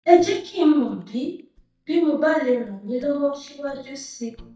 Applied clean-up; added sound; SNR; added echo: neural mask model DeepFilterNet 3.